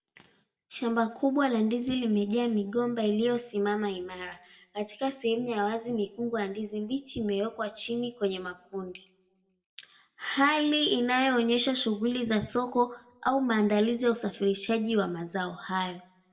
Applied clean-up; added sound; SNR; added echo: none; none; none; reverberation time 0.5 s.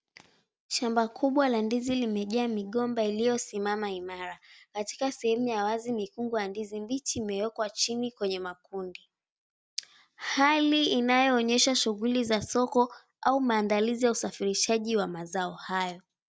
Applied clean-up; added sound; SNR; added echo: none; none; none; none.